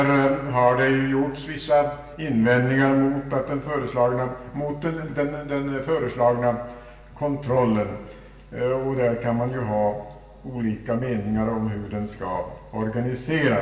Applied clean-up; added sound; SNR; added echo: none; none; none; reverberation time 0.9 s.